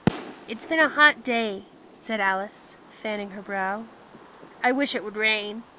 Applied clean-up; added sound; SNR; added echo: none; Fireworks; 11 dB; none.